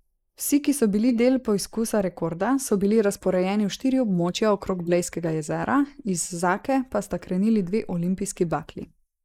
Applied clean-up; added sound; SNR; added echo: neural mask model Resemble Enhance denoiser.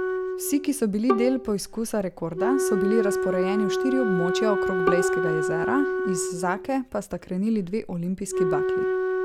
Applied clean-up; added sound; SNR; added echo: none; Bowed string instrument + Wind instrument, woodwind instrument; 0 dB; none.